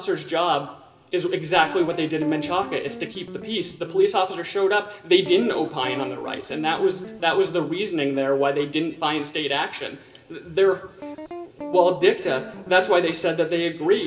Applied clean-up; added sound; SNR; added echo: none; Guitar; 14 dB; reverberation time 0.8 s.